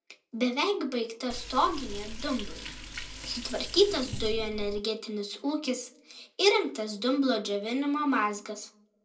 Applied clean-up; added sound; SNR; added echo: none; Liquid; 8 dB; reverberation time 0.2 s.